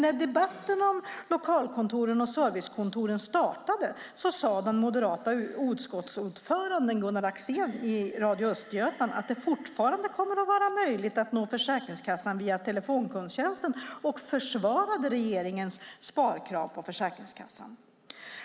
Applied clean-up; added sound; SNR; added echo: none; none; none; none.